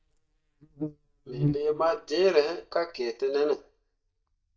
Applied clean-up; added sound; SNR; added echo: neural mask model DeepFilterNet 3.